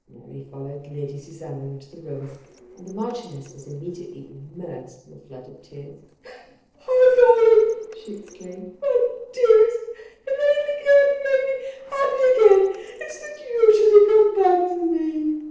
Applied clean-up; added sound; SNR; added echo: neural separator model SepFormer DNS4.